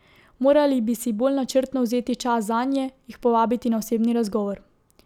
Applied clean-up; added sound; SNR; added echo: none; none; none; none.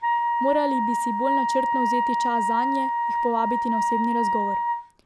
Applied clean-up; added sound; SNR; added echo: none; Wind instrument, woodwind instrument; -4 dB; none.